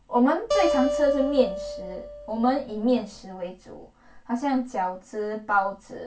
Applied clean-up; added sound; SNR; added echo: none; Acoustic guitar; 4 dB; reverberation time 0.2 s.